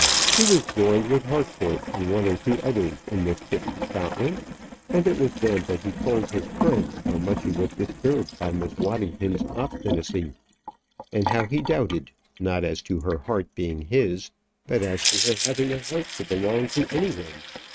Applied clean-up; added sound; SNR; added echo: neural mask model RNNoise.